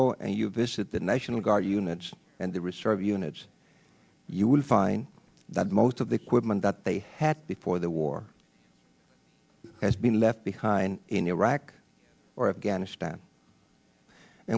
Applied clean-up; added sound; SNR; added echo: none; none; none; none.